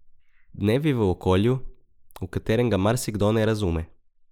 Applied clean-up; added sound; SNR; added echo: neural mask model Resemble Enhance denoiser.